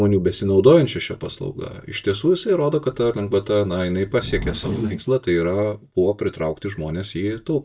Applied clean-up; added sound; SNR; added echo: neural mask model DeepFilterNet 3.